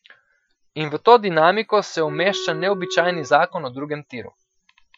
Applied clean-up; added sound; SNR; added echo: classical method Wiener filter.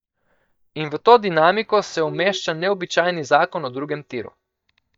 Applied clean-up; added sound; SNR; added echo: neural mask model DeepFilterNet 3.